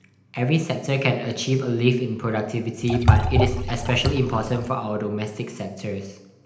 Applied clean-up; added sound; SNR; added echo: none; Liquid; -1 dB; reverberation time 0.9 s.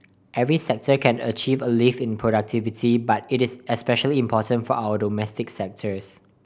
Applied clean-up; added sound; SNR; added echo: none; none; none; none.